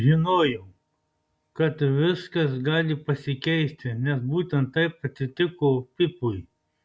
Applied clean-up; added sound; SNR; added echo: none; none; none; none.